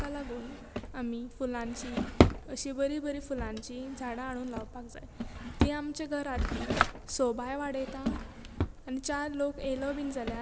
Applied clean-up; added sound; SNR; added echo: none; Drawer open or close; -1 dB; none.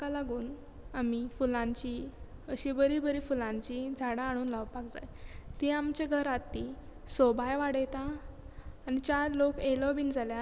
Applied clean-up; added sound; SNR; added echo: none; none; none; none.